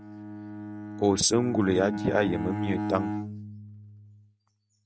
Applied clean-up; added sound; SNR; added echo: neural mask model RNNoise.